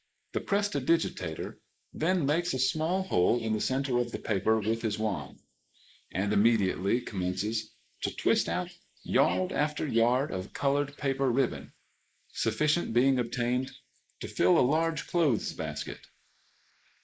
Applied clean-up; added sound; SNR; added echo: neural mask model Resemble Enhance denoiser.